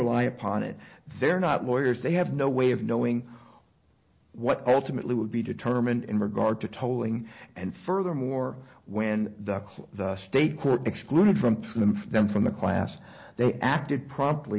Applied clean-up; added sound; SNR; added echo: none; none; none; none.